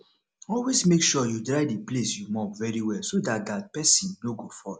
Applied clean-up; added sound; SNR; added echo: none; none; none; none.